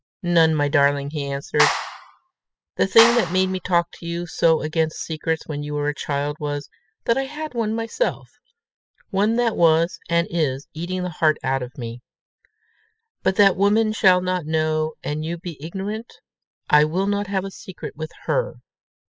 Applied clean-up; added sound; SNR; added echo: classical method spectral subtraction.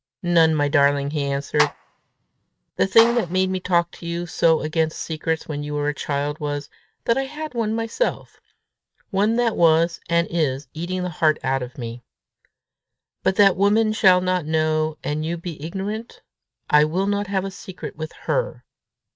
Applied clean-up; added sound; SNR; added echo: neural mask model RNNoise.